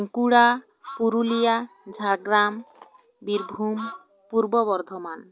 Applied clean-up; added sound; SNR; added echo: none; Truck; 18 dB; none.